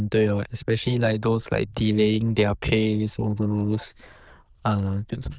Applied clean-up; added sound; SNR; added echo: neural diffusion model UNIVERSE++.